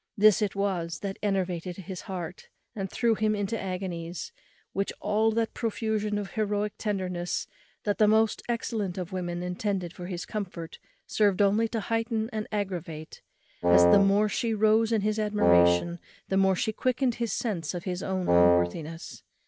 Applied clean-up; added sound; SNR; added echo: none; Wind instrument, woodwind instrument; -4 dB; none.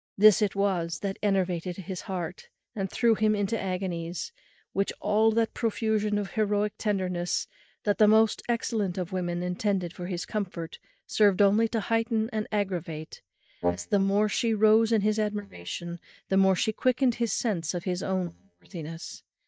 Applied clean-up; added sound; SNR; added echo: neural mask model DeepFilterNet 3.